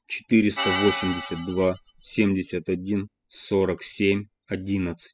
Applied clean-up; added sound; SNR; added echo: classical method spectral subtraction.